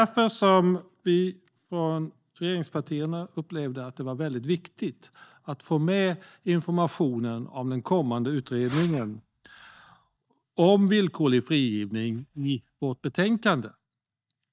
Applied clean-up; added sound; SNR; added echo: neural mask model DeepFilterNet 3.